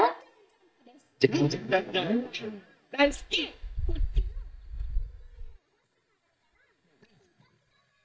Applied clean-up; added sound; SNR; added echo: neural mask model DeepFilterNet 3.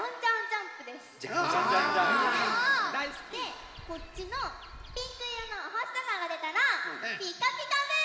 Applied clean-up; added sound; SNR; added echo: none; Bird vocalization, bird call, bird song; 17 dB; reverberation time 1.0 s.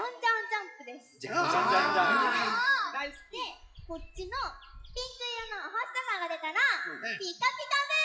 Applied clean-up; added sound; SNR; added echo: classical method WPE with log-MMSE.